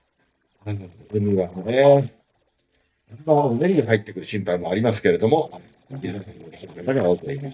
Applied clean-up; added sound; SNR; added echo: neural mask model DeepFilterNet 3.